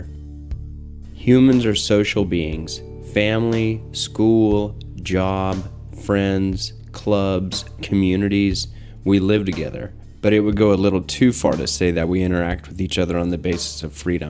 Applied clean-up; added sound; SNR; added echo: none; none; none; none.